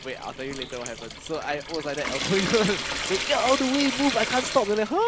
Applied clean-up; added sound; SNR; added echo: none; Trickle, dribble / Sink (filling or washing) / Water tap, faucet; 6 dB; none.